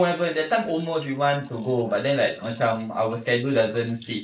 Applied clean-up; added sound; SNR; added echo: neural mask model Resemble Enhance denoiser.